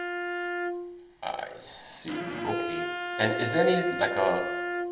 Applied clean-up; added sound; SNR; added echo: none; Bowed string instrument; 3 dB; reverberation time 1.6 s.